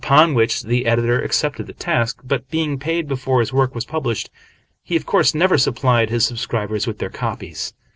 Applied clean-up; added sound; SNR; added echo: none; none; none; none.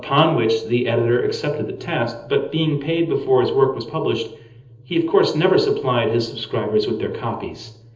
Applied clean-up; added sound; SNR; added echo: none; none; none; reverberation time 1.2 s.